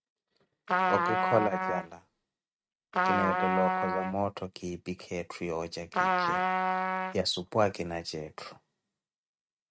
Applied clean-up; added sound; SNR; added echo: neural mask model RNNoise.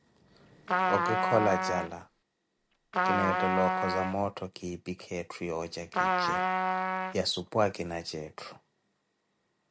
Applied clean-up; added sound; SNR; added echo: none; Trumpet; -3 dB; none.